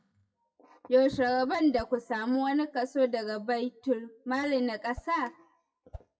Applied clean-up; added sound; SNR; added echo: classical method WPE with log-MMSE.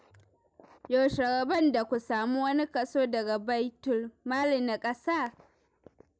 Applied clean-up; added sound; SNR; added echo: none; none; none; none.